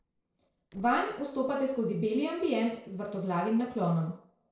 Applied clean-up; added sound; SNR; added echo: neural separator model SepFormer DNS4.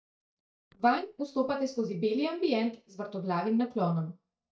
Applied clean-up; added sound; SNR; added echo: neural mask model DeepFilterNet 3.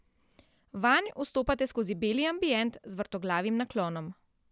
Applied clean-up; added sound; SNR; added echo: none; none; none; none.